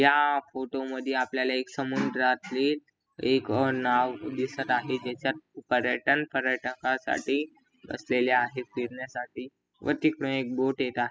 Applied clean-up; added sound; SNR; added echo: classical method spectral subtraction.